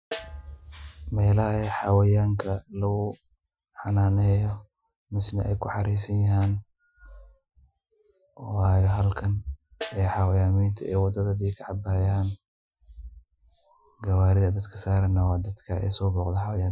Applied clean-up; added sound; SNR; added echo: classical method Wiener filter.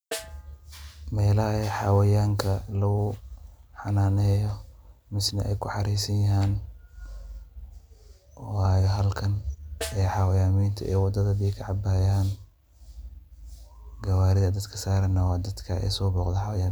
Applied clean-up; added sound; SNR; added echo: none; Snare drum; 18 dB; none.